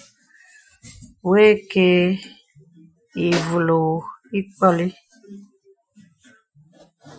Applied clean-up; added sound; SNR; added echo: classical method Wiener filter.